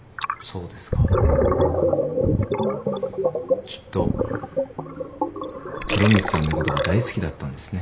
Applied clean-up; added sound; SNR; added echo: none; Gurgling; -4 dB; none.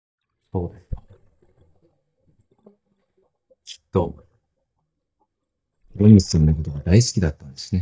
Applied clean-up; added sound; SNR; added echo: neural mask model DeepFilterNet 3.